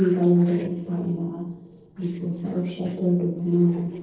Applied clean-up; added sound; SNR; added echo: neural separator model SepFormer DNS4.